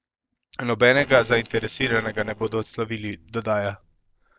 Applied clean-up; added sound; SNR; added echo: neural separator model SepFormer DNS4.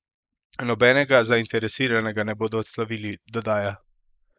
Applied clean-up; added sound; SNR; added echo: neural mask model Resemble Enhance denoiser.